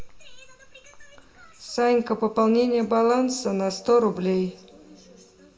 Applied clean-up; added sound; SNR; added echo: none; none; none; reverberation time 1.0 s.